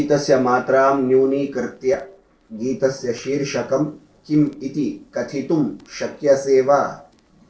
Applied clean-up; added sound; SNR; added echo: neural separator model SepFormer DNS4.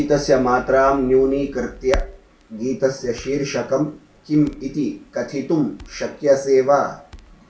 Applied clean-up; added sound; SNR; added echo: none; Crackle; 16 dB; reverberation time 0.2 s.